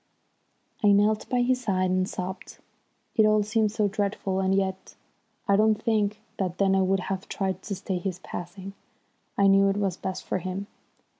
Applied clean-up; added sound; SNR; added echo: none; none; none; none.